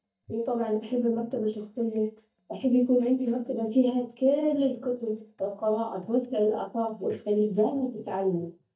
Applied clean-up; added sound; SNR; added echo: neural mask model DeepFilterNet 3.